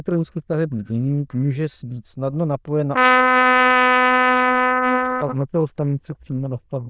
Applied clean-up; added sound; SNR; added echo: neural diffusion model UNIVERSE++.